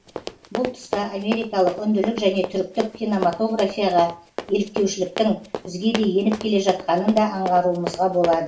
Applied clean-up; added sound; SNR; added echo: none; Run; 11 dB; reverberation time 0.4 s.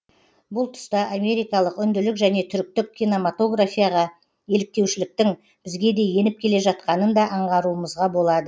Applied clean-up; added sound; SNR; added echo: none; none; none; none.